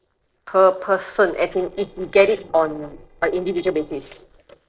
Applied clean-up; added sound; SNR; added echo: neural separator model SepFormer DNS4.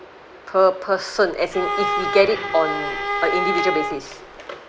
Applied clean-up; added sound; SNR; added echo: none; Bowed string instrument; 3 dB; none.